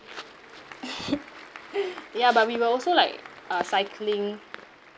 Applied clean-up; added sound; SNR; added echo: none; Applause / Crowd; 20 dB; none.